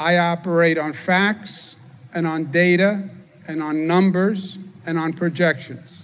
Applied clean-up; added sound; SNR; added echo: none; none; none; none.